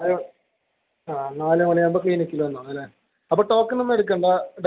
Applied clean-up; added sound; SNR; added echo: none; none; none; none.